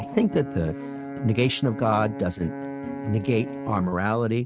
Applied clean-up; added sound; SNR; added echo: neural mask model RNNoise.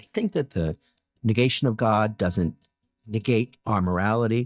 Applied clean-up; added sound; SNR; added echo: neural mask model DeepFilterNet 3.